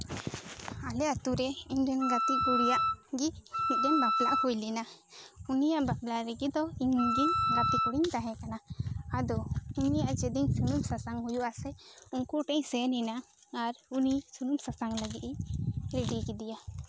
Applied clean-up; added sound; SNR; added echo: none; Wind instrument, woodwind instrument; -2 dB; none.